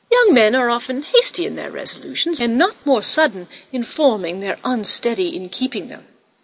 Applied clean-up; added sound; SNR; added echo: none; none; none; none.